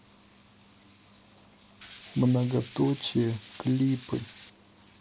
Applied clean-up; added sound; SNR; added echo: none; Tools; 19 dB; none.